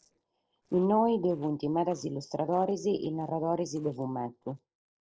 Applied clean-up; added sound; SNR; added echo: neural separator model SepFormer DNS4.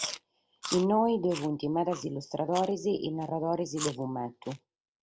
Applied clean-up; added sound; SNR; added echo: none; Chewing, mastication; 13 dB; none.